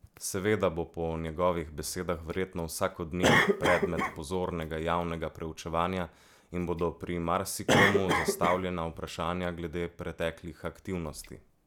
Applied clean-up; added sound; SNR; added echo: none; Cough; 1 dB; none.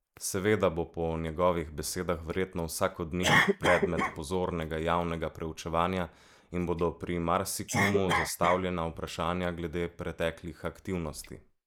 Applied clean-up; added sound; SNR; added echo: neural mask model Resemble Enhance denoiser.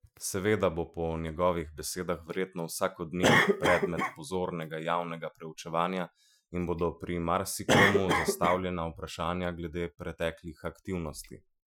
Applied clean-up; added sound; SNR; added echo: classical method Wiener filter.